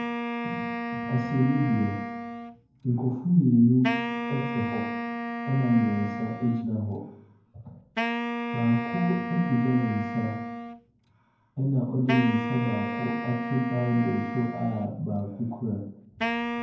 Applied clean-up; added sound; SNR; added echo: none; Wind instrument, woodwind instrument; 5 dB; reverberation time 0.9 s.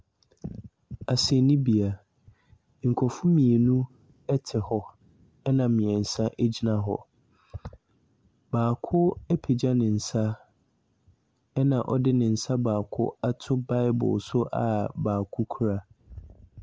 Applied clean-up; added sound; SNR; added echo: none; none; none; none.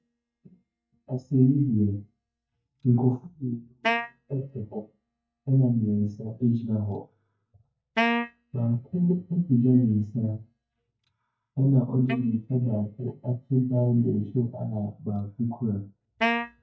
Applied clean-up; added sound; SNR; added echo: neural mask model DeepFilterNet 3.